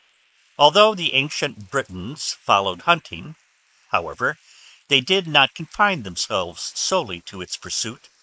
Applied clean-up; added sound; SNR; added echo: neural mask model Resemble Enhance denoiser.